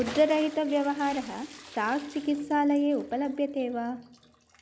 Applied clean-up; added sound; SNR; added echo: none; Bathtub (filling or washing) / Splash, splatter; 19 dB; none.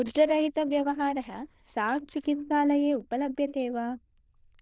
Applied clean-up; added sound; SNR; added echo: neural diffusion model UNIVERSE++.